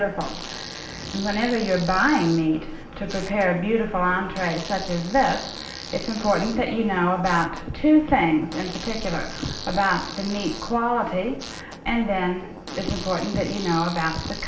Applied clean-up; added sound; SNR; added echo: none; Fart; 15 dB; reverberation time 0.5 s.